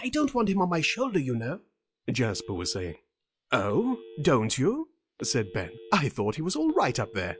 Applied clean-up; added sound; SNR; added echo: classical method log-MMSE.